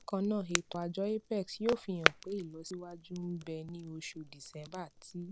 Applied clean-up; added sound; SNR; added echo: none; Crackle; 2 dB; none.